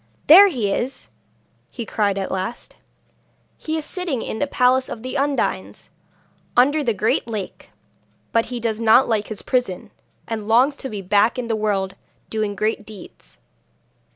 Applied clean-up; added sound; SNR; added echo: none; none; none; none.